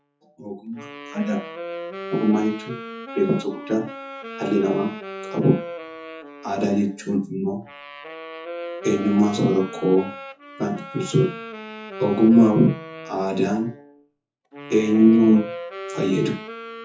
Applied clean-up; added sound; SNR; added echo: classical method WPE with log-MMSE.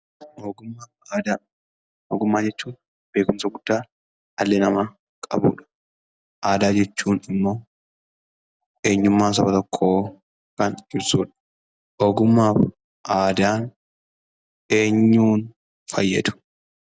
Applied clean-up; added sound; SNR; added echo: none; none; none; none.